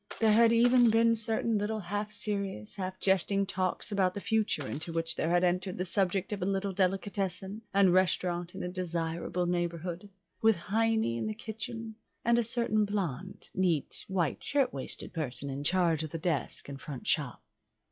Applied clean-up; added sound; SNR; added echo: classical method log-MMSE.